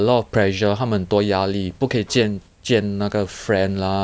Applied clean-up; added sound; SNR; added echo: none; none; none; none.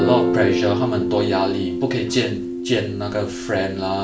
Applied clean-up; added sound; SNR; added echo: none; Guitar; 1 dB; reverberation time 0.4 s.